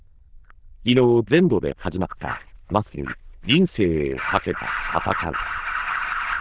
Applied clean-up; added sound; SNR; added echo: neural diffusion model UNIVERSE++.